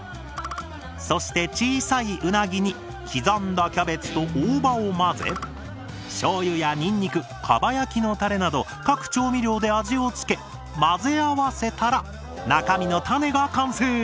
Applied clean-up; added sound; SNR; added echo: none; Guitar; 13 dB; none.